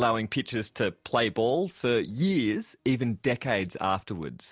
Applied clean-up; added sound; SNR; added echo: none; none; none; none.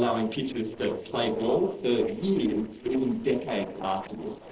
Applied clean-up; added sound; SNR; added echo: neural separator model SepFormer DNS4.